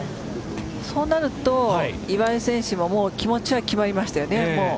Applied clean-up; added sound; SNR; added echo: none; none; none; none.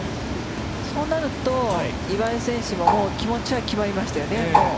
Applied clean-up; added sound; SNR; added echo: none; Bird; 1 dB; none.